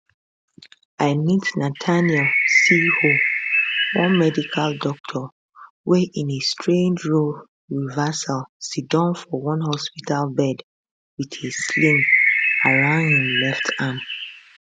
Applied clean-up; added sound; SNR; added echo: none; Bird; -2 dB; none.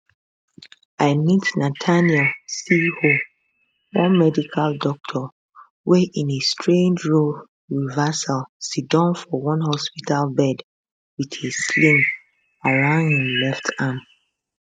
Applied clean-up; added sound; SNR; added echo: neural mask model RNNoise.